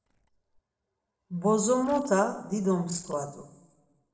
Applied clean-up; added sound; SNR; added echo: neural separator model SepFormer DNS4.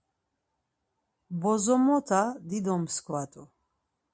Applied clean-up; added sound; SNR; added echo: none; none; none; none.